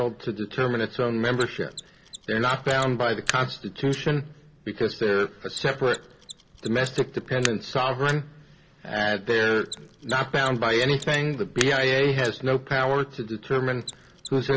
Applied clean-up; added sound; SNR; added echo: none; Mechanisms; 16 dB; none.